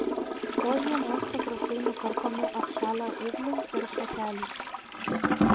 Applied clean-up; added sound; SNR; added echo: none; Toilet flush / Gurgling; -4 dB; none.